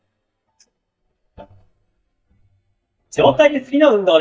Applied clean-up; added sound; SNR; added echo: neural mask model DeepFilterNet 3.